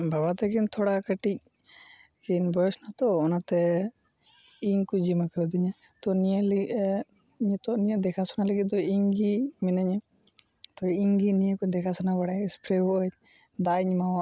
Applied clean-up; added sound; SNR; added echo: none; none; none; none.